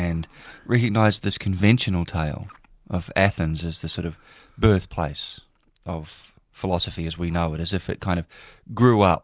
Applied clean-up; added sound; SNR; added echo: none; none; none; none.